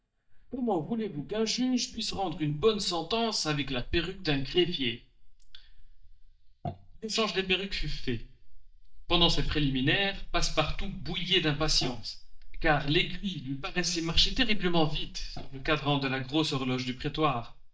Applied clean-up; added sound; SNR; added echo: neural mask model DeepFilterNet 3.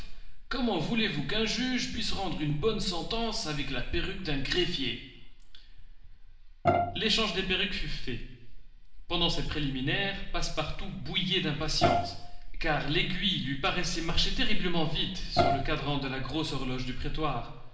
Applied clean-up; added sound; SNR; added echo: none; Bowed string instrument; 1 dB; reverberation time 0.8 s.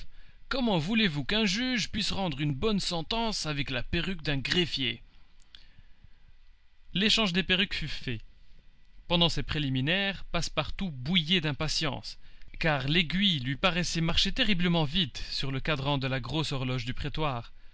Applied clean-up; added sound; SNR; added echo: none; none; none; none.